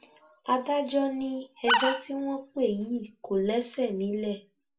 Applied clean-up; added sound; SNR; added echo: none; Animal; -2 dB; reverberation time 0.2 s.